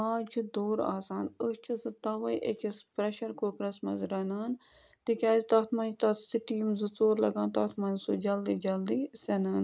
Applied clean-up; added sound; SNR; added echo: none; none; none; none.